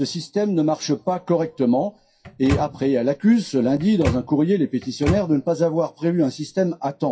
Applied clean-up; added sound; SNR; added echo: classical method WPE with log-MMSE.